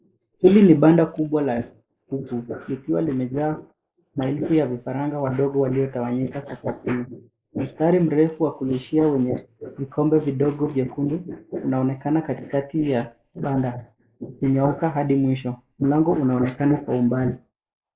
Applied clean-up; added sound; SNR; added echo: neural mask model Resemble Enhance denoiser.